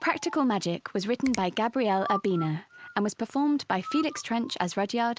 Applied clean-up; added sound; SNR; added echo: none; Finger snapping; 18 dB; none.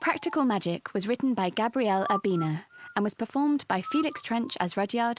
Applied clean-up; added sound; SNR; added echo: none; none; none; none.